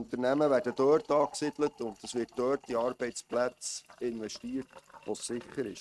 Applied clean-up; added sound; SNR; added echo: neural mask model RNNoise.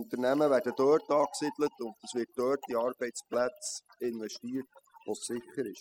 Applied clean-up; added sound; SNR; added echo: classical method spectral subtraction.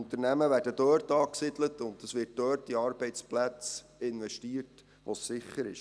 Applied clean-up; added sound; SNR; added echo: none; none; none; none.